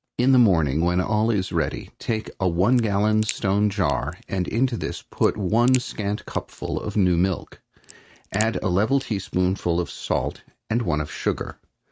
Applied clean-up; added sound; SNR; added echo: neural mask model RNNoise.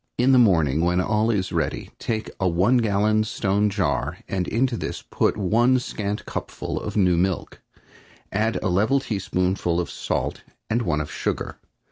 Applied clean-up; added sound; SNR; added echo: none; none; none; none.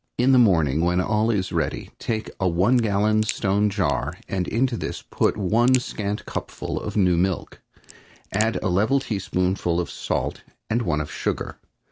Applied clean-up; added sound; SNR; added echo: none; Crack; 18 dB; none.